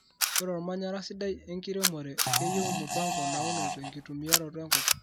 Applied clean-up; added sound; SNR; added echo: none; Fart + Camera; -4 dB; none.